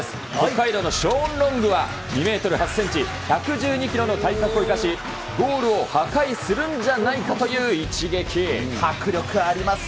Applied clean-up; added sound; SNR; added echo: none; none; none; none.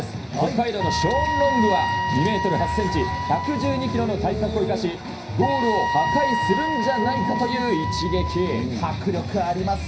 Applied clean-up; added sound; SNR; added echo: none; Wind instrument, woodwind instrument; 3 dB; reverberation time 0.5 s.